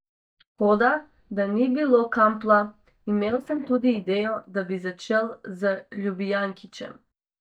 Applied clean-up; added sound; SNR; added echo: neural mask model DeepFilterNet 3.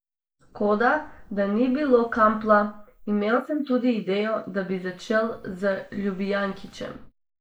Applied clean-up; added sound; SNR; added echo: neural mask model Resemble Enhance denoiser.